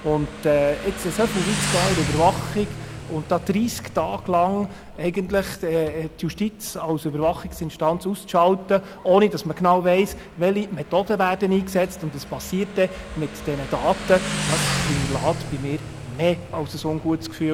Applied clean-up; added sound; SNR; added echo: none; Motorcycle; 9 dB; none.